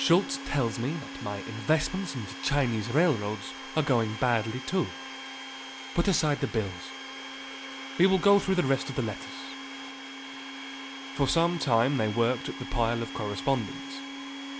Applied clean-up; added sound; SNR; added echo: none; Domestic sounds, home sounds; 11 dB; none.